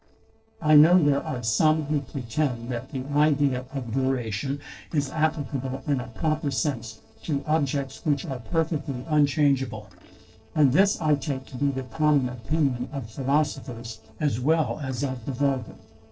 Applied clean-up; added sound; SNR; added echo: neural separator model SepFormer DNS4.